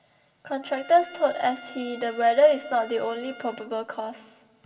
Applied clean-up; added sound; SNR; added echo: none; Trumpet; 20 dB; reverberation time 1.3 s.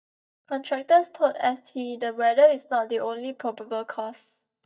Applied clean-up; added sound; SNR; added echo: neural mask model DeepFilterNet 3.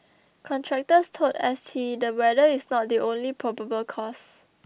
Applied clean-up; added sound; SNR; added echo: none; none; none; none.